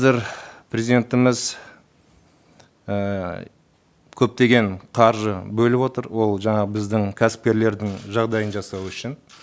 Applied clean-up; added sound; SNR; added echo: none; none; none; none.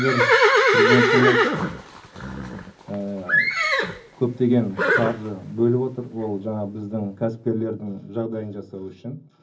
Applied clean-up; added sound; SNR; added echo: none; Livestock, farm animals, working animals; -3 dB; reverberation time 0.4 s.